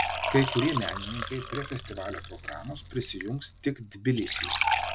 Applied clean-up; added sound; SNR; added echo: none; Fill (with liquid) / Trickle, dribble; 1 dB; none.